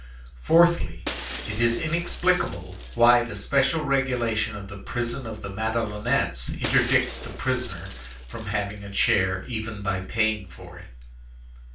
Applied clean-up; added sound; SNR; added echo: none; Shatter; 12 dB; reverberation time 0.3 s.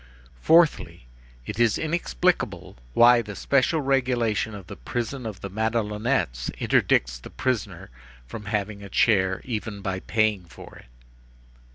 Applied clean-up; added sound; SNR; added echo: none; none; none; none.